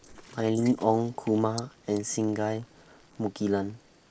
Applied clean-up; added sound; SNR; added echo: neural mask model Resemble Enhance denoiser.